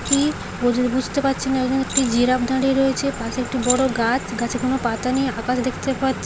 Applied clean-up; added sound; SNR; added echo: none; Keys jangling; 12 dB; none.